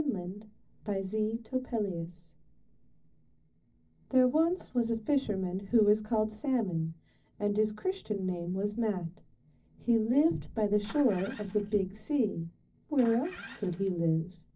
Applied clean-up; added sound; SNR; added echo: neural separator model SepFormer DNS4.